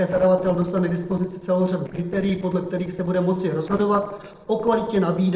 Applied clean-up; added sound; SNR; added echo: neural separator model SepFormer DNS4.